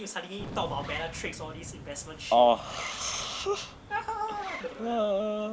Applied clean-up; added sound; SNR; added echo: none; Zipper (clothing) + Thunder; 14 dB; none.